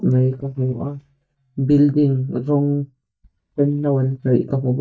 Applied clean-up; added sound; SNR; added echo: neural mask model DeepFilterNet 3.